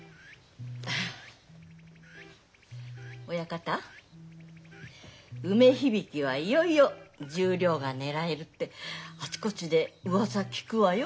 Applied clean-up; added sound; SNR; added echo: none; Electric guitar; 17 dB; none.